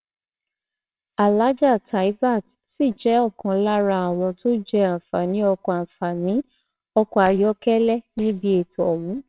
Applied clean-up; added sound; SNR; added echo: neural separator model SepFormer WHAMR!.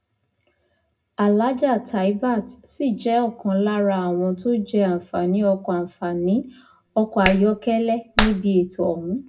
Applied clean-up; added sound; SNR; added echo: none; Clapping; 6 dB; reverberation time 0.2 s.